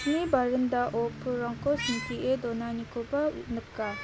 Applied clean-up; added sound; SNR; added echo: none; Meow + Electric guitar / Strum; 12 dB; none.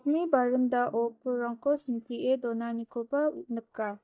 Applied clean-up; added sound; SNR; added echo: neural mask model DeepFilterNet 3.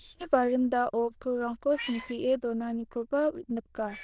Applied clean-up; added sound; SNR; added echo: neural diffusion model UNIVERSE++.